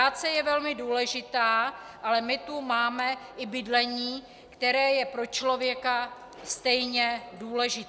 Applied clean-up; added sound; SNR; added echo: none; none; none; none.